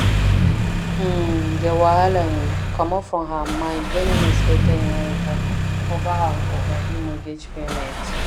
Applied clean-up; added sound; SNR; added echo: none; Engine starting; -4 dB; none.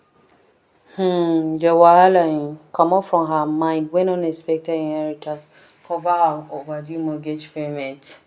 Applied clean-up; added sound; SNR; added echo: none; none; none; none.